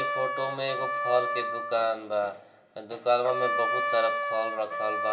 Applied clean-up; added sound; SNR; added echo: none; Trumpet; 2 dB; reverberation time 1.3 s.